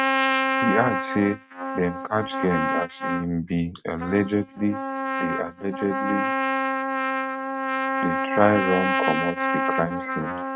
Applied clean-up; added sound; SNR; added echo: neural mask model RNNoise.